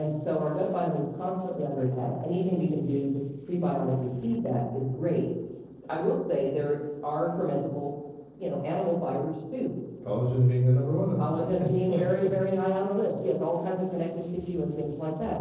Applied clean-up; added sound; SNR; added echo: neural separator model SepFormer DNS4.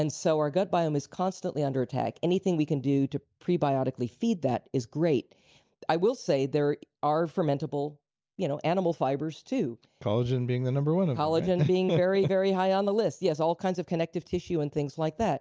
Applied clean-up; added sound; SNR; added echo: none; none; none; none.